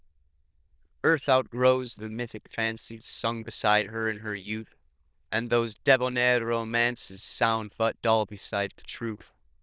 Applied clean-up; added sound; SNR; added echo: neural diffusion model UNIVERSE++.